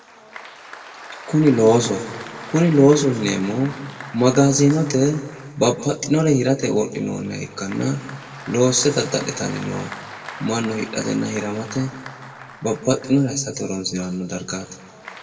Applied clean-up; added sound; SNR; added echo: none; Applause; 17 dB; reverberation time 1.2 s.